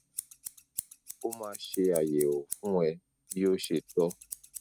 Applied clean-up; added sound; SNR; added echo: none; Scissors; 10 dB; none.